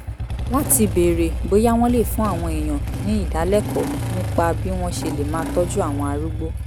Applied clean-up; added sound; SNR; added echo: none; Engine starting / Motorcycle; 3 dB; none.